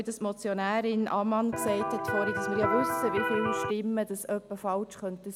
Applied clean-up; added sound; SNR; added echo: none; Electric guitar; 0 dB; none.